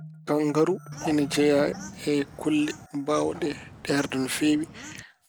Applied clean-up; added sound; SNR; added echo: none; Bird / Fowl + Marimba, xylophone; 16 dB; none.